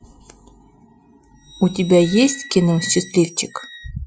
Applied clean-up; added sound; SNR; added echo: classical method Wiener filter.